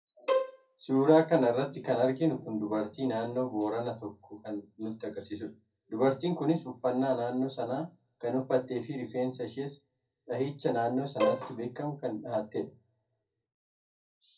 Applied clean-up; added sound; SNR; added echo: none; Bowed string instrument; 2 dB; reverberation time 0.3 s.